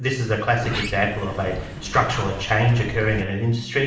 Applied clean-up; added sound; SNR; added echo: none; Sliding door; 11 dB; reverberation time 0.7 s.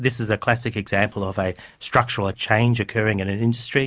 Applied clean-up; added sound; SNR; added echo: none; none; none; none.